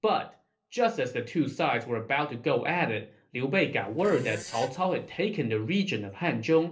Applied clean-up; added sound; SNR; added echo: neural separator model SepFormer DNS4.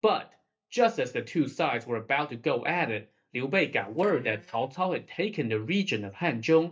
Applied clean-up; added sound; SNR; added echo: neural mask model DeepFilterNet 3.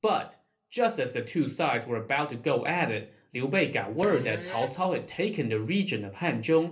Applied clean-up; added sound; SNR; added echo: none; Fart; 12 dB; reverberation time 0.3 s.